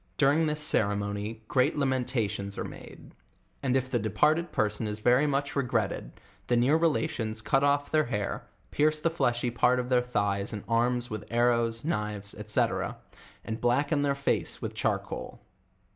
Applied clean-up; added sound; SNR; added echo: none; none; none; none.